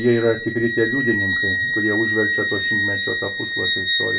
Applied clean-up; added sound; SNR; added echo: none; Wind instrument, woodwind instrument; -1 dB; reverberation time 0.2 s.